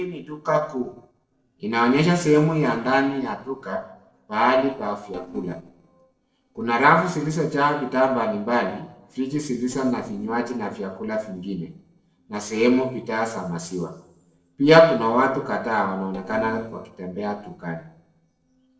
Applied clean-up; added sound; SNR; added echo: neural separator model SepFormer DNS4.